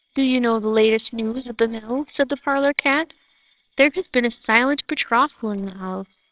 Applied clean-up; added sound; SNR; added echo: neural separator model SepFormer WHAMR!.